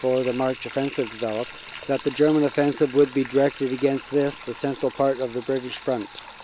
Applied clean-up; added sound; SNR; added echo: none; Sink (filling or washing); 17 dB; none.